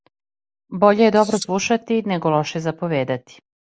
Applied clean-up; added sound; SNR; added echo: neural mask model Resemble Enhance denoiser.